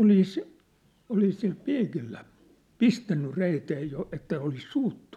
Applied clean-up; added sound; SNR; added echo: none; none; none; none.